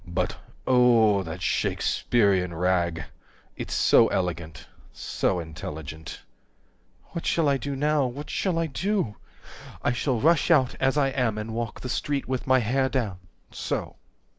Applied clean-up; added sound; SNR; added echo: none; none; none; none.